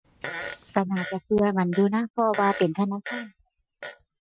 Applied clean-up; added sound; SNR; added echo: classical method Wiener filter.